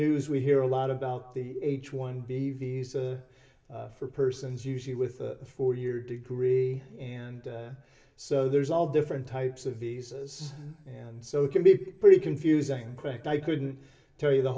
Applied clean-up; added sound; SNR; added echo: none; none; none; reverberation time 0.8 s.